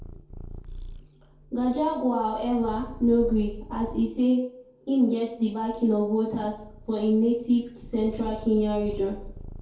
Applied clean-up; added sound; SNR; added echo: none; Purr; 15 dB; reverberation time 2.3 s.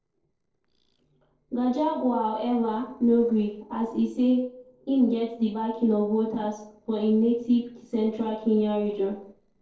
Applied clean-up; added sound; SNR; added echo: neural separator model SepFormer DNS4.